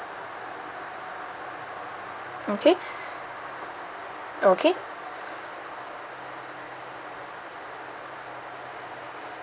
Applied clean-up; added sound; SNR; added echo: none; none; none; none.